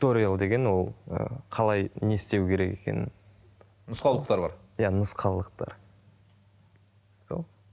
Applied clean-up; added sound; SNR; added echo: none; none; none; none.